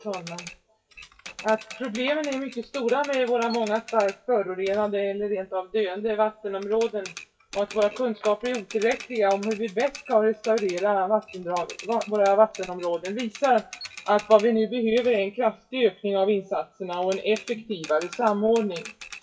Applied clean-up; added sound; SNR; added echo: classical method WPE with log-MMSE.